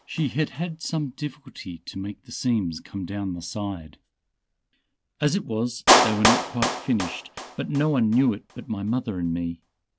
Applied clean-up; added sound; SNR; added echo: none; Clapping; 2 dB; none.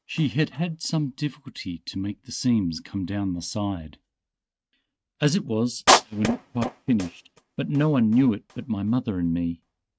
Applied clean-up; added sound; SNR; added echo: neural mask model RNNoise.